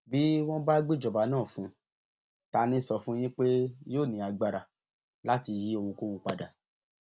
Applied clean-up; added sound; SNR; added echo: none; none; none; none.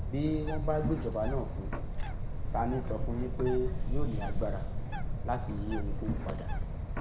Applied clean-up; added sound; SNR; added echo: none; Bird; -4 dB; reverberation time 1.3 s.